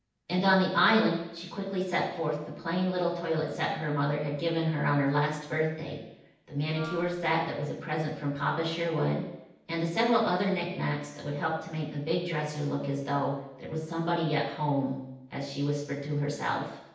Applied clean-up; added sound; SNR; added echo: none; Wind instrument, woodwind instrument; 15 dB; reverberation time 0.9 s.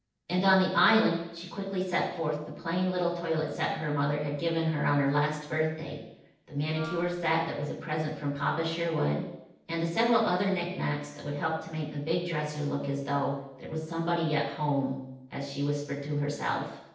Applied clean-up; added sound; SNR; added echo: neural separator model SepFormer DNS4.